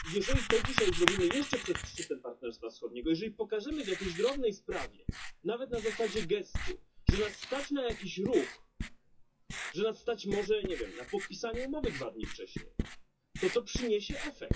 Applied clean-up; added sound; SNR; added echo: classical method WPE with log-MMSE.